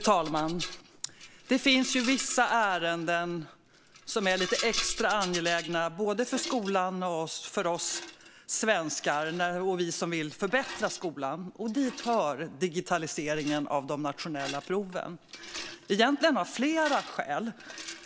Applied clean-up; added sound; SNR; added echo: none; Rattle; 13 dB; none.